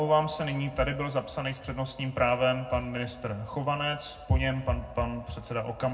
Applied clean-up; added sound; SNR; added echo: none; none; none; reverberation time 0.3 s.